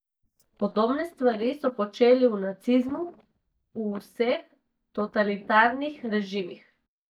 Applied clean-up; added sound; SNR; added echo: neural mask model DeepFilterNet 3.